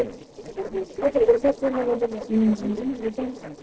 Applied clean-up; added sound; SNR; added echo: neural separator model SepFormer DNS4.